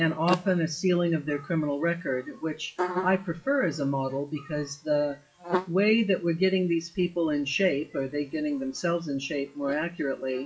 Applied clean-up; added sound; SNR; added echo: classical method WPE with log-MMSE.